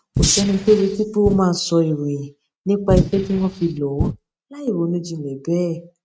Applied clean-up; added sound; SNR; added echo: neural mask model RNNoise.